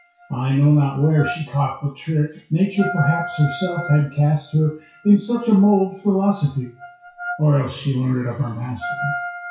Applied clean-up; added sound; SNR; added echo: classical method WPE with log-MMSE.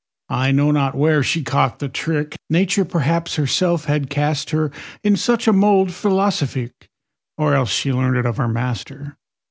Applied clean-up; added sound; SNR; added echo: none; none; none; none.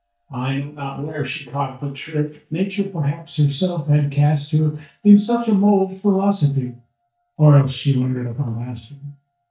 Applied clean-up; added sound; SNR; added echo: neural mask model DeepFilterNet 3.